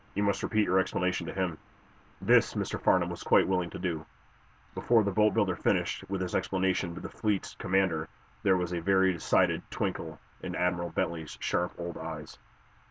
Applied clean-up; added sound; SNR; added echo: none; none; none; none.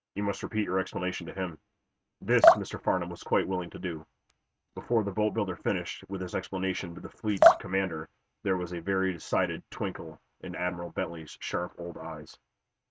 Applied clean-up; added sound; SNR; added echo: neural mask model RNNoise.